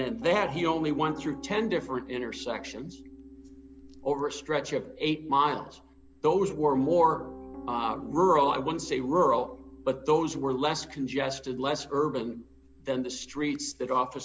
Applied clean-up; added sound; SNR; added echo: none; Piano; 17 dB; none.